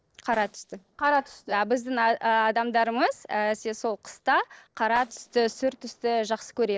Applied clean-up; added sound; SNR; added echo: neural separator model SepFormer DNS4.